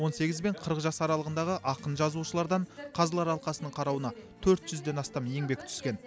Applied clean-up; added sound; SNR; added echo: none; none; none; none.